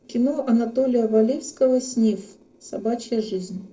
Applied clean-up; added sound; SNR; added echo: neural separator model SepFormer DNS4.